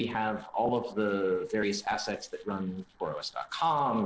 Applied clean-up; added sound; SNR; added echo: neural separator model SepFormer DNS4.